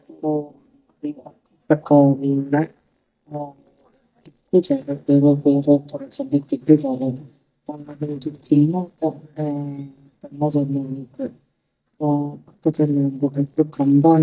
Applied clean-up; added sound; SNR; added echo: neural mask model DeepFilterNet 3.